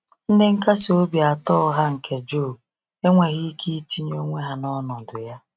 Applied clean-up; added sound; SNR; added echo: neural mask model RNNoise.